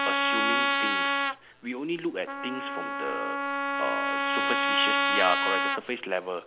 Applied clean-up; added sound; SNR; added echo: none; Trumpet; -5 dB; none.